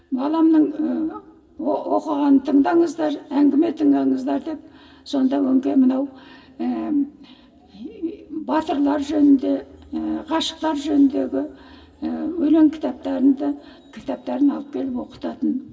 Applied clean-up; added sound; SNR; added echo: none; none; none; reverberation time 2.0 s.